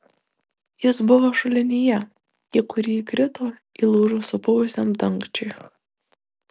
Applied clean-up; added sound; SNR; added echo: none; none; none; none.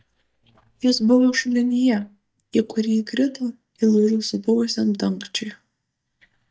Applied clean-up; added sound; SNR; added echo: neural mask model DeepFilterNet 3.